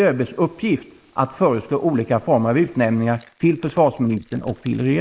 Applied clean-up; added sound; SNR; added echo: neural mask model Resemble Enhance denoiser.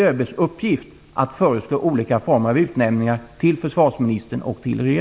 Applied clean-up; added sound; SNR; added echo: none; none; none; none.